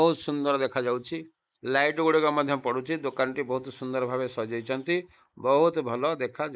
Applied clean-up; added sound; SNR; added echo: neural mask model Resemble Enhance denoiser.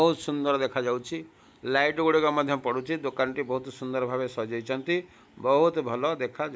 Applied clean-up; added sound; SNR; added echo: none; none; none; none.